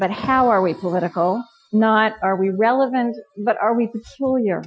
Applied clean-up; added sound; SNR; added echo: classical method Wiener filter.